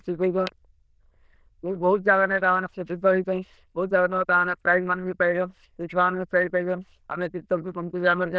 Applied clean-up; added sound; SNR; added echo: neural diffusion model UNIVERSE++.